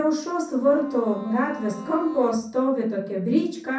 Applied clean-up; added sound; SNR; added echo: none; Bowed string instrument; 18 dB; reverberation time 0.6 s.